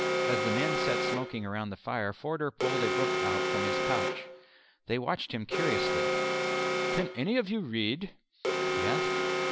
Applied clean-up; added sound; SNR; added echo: none; Alarm; -3 dB; none.